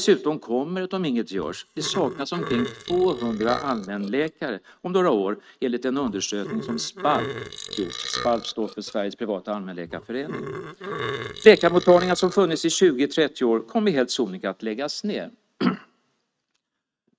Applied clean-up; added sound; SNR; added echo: neural mask model RNNoise.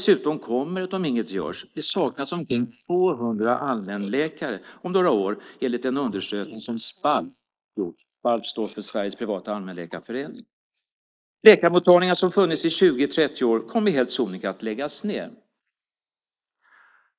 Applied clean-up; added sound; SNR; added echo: neural mask model Resemble Enhance denoiser.